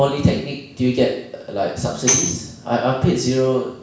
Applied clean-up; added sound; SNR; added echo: none; Tambourine; 4 dB; reverberation time 0.7 s.